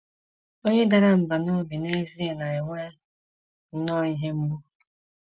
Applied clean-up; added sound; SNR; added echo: none; none; none; none.